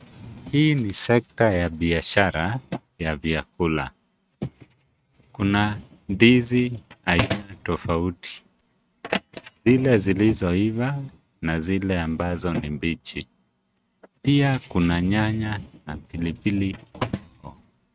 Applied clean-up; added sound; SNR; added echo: neural mask model RNNoise.